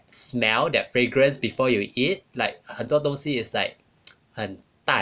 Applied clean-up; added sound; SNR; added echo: none; none; none; none.